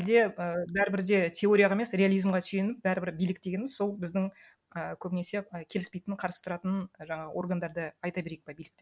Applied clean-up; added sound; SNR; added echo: none; none; none; none.